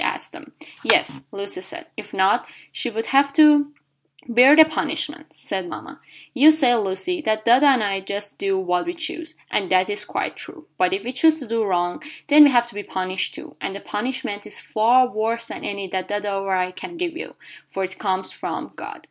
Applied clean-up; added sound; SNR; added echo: none; none; none; none.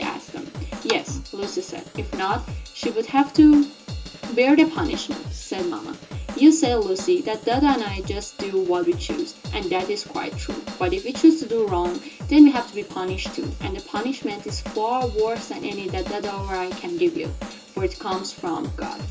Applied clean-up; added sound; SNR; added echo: none; Drum / Drum kit; 12 dB; reverberation time 0.2 s.